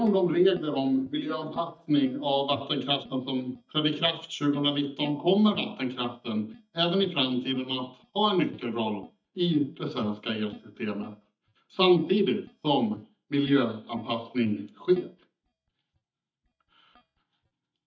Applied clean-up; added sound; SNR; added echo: neural mask model DeepFilterNet 3.